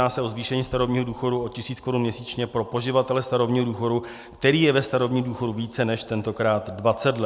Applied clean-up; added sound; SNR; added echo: none; none; none; none.